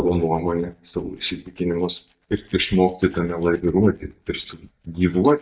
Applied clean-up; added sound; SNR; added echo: neural mask model DeepFilterNet 3.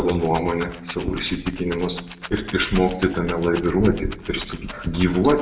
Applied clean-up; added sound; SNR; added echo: none; Rattle; 17 dB; reverberation time 0.8 s.